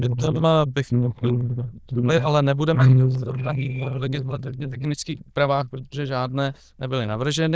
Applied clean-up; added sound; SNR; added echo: neural diffusion model UNIVERSE++.